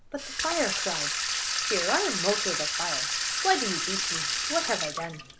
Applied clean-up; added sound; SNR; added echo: none; Sink (filling or washing) / Water tap, faucet; -2 dB; none.